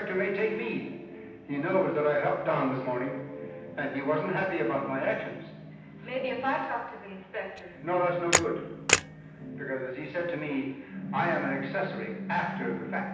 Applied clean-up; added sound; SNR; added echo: none; Camera; -1 dB; reverberation time 0.9 s.